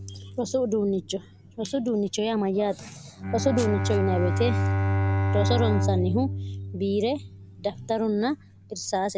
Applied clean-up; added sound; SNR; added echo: none; Bowed string instrument; 1 dB; none.